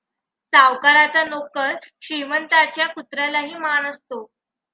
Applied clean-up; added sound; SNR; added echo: none; none; none; none.